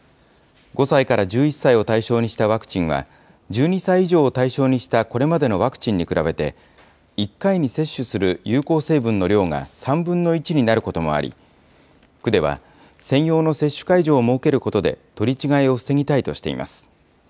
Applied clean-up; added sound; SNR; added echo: none; none; none; none.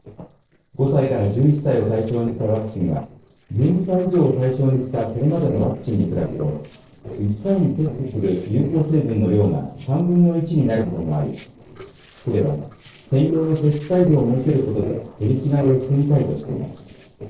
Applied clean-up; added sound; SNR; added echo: neural separator model SepFormer DNS4.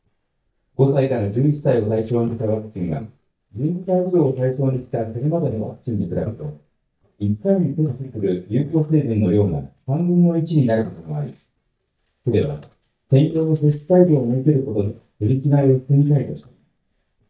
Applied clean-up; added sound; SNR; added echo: neural mask model DeepFilterNet 3.